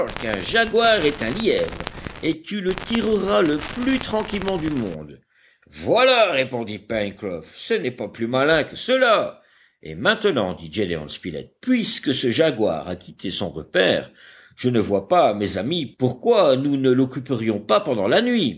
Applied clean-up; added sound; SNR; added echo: none; Crackle; 13 dB; none.